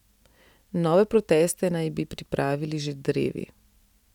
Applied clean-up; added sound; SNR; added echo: none; none; none; none.